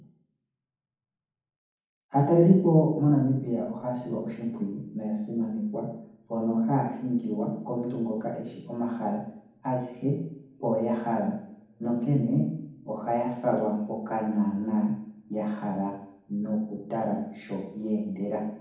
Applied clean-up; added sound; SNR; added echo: none; none; none; reverberation time 1.2 s.